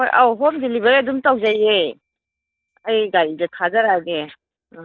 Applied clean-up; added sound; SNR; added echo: neural mask model DeepFilterNet 3.